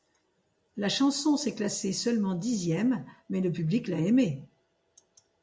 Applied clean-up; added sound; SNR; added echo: none; none; none; none.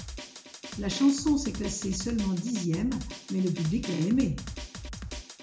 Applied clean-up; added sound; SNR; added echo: none; Drum; 10 dB; reverberation time 0.3 s.